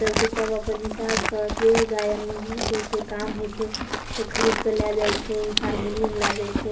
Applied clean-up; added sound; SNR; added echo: none; Livestock, farm animals, working animals; 3 dB; reverberation time 0.3 s.